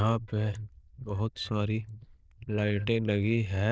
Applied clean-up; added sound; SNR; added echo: neural diffusion model UNIVERSE++.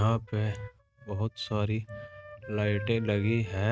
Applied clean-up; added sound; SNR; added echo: neural mask model RNNoise.